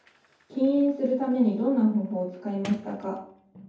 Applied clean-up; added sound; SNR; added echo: none; Sliding door; 19 dB; reverberation time 0.6 s.